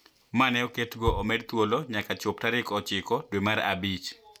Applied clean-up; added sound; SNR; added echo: none; Bass drum; 11 dB; none.